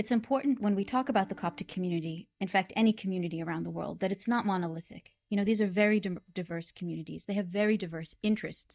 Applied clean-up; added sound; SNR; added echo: neural mask model DeepFilterNet 3.